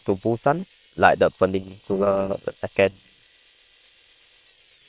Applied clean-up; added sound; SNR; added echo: neural separator model SepFormer WHAM!.